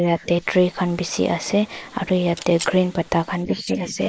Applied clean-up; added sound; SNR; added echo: neural mask model Resemble Enhance denoiser.